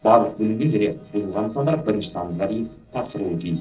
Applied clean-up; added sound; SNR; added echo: neural separator model SepFormer DNS4.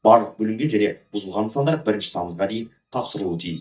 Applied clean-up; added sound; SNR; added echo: neural mask model DeepFilterNet 3.